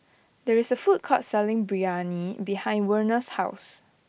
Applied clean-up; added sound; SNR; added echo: none; none; none; none.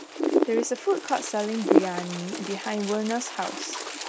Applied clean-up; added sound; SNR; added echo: none; Wind; -1 dB; none.